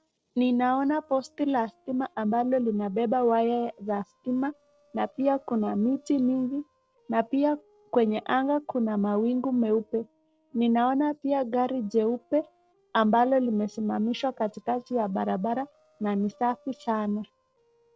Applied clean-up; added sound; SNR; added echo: neural separator model SepFormer DNS4.